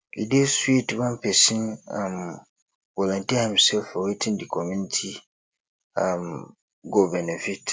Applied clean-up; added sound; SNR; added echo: none; none; none; none.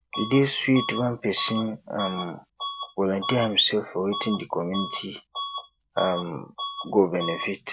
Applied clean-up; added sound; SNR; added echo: none; Bus / Alarm; 10 dB; none.